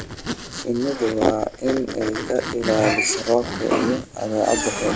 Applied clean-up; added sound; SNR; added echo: none; Zipper (clothing); 6 dB; none.